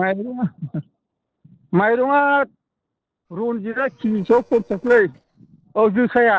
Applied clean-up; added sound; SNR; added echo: neural separator model SepFormer DNS4.